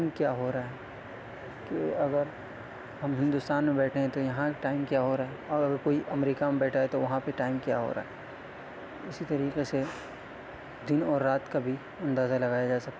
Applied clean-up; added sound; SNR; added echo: none; none; none; none.